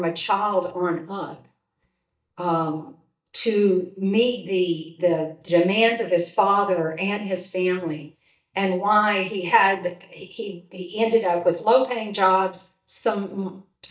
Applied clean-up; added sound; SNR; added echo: neural mask model DeepFilterNet 3.